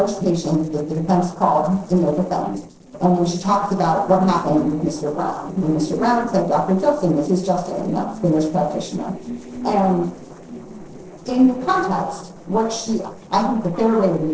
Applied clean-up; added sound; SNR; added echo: neural separator model SepFormer DNS4.